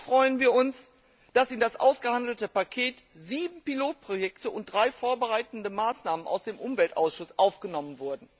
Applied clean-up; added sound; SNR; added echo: none; none; none; none.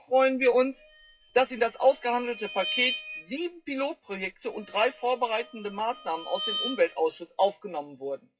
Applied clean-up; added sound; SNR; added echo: classical method WPE with log-MMSE.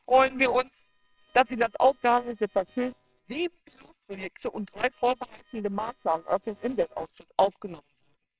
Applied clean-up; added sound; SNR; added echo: neural separator model SepFormer WHAMR!.